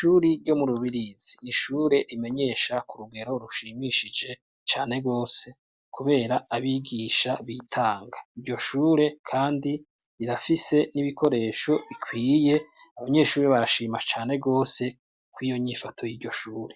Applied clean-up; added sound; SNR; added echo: none; none; none; none.